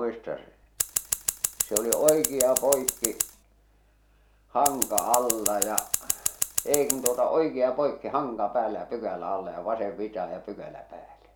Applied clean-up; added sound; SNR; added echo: none; Scissors; 1 dB; none.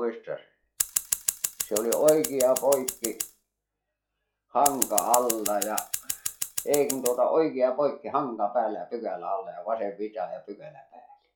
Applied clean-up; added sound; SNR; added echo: classical method log-MMSE.